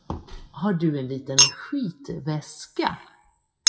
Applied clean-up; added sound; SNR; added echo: classical method WPE with log-MMSE.